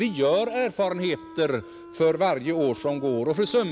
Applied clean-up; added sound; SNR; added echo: none; Wind instrument, woodwind instrument; 19 dB; none.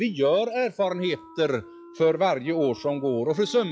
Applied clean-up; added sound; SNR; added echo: classical method log-MMSE.